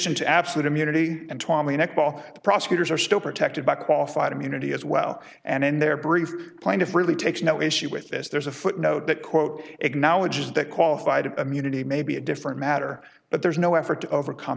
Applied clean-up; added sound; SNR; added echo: none; none; none; none.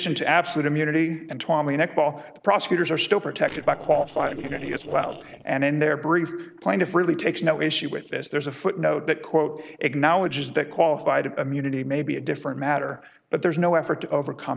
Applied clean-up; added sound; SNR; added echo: neural separator model SepFormer DNS4.